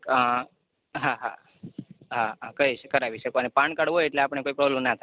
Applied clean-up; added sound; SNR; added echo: none; none; none; none.